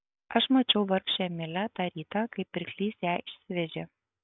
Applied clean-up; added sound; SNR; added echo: none; none; none; none.